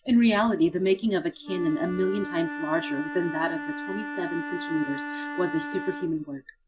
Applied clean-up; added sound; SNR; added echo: none; Wind instrument, woodwind instrument; 9 dB; none.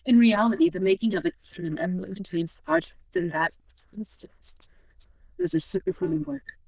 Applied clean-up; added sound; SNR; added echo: neural diffusion model UNIVERSE++.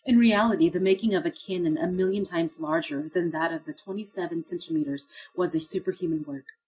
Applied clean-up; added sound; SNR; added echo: none; none; none; none.